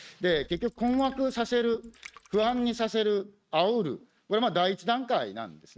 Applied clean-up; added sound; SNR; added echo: neural mask model RNNoise.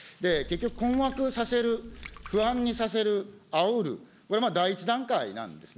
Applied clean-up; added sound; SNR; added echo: none; Water / Liquid; 15 dB; none.